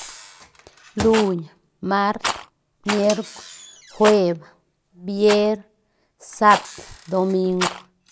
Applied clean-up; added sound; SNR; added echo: none; Rattle + Microwave oven; 10 dB; none.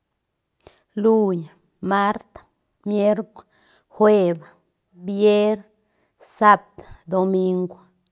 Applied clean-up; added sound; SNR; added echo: none; none; none; none.